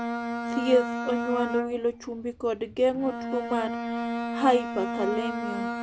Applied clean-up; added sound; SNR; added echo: none; Bowed string instrument; 4 dB; none.